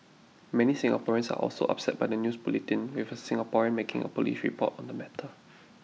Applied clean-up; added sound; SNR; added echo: none; none; none; none.